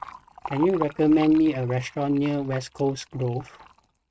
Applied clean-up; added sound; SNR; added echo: neural mask model RNNoise.